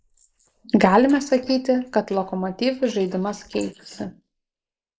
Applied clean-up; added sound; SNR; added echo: neural mask model Resemble Enhance denoiser.